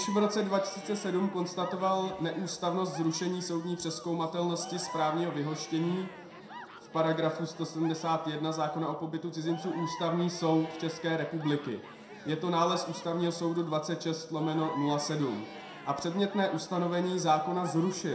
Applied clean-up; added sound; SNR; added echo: none; Crowd / Cheering; 15 dB; reverberation time 0.5 s.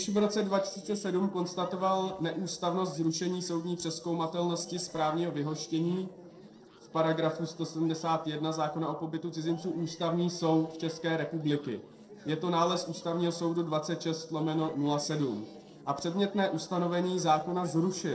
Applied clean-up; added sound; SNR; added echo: neural separator model SepFormer DNS4.